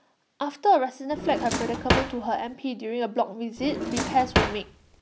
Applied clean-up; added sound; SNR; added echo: none; Drawer open or close; 1 dB; none.